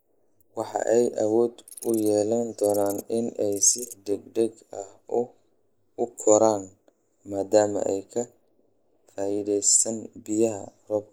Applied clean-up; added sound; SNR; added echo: neural mask model Resemble Enhance denoiser.